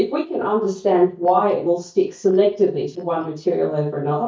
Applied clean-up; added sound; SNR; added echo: neural mask model DeepFilterNet 3.